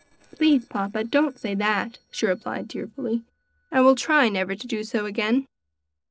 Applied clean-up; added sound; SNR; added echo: neural separator model SepFormer DNS4.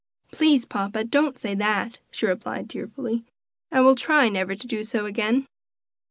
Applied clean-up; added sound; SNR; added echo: none; none; none; none.